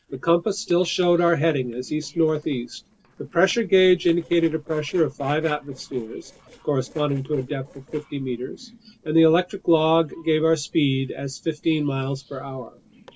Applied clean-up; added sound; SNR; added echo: neural separator model SepFormer DNS4.